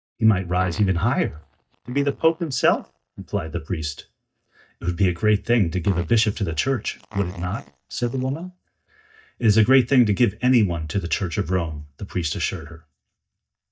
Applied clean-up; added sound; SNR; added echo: neural mask model DeepFilterNet 3.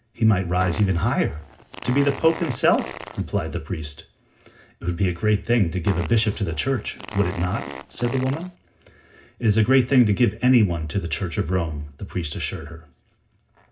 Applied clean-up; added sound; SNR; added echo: none; Fart; 13 dB; reverberation time 0.4 s.